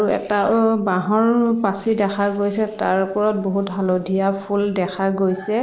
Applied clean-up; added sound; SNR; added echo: neural separator model SepFormer DNS4.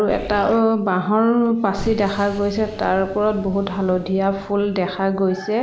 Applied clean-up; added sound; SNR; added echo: none; Explosion; 16 dB; none.